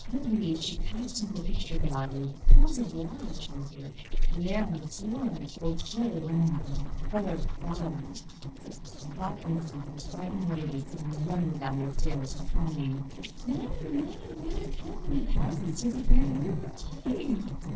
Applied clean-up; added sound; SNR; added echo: neural separator model SepFormer DNS4.